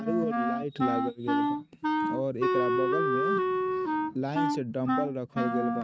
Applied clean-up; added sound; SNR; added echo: neural mask model RNNoise.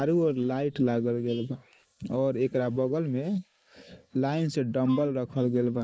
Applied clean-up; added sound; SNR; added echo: neural mask model Resemble Enhance denoiser.